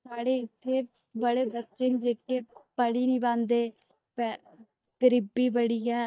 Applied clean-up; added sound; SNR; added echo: neural mask model DeepFilterNet 3.